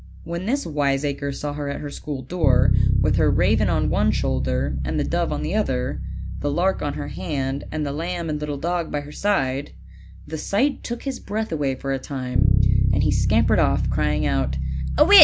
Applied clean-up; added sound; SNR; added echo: none; Bass guitar; -1 dB; none.